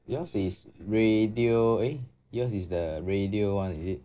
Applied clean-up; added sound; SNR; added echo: neural separator model SepFormer DNS4.